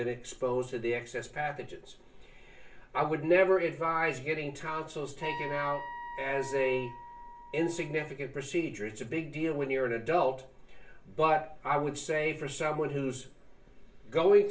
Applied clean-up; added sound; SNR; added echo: none; Wind instrument, woodwind instrument; 12 dB; reverberation time 0.3 s.